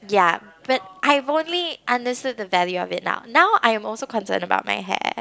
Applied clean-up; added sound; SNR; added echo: none; none; none; none.